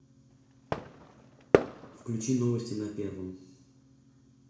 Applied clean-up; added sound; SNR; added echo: none; Fireworks; -2 dB; reverberation time 0.6 s.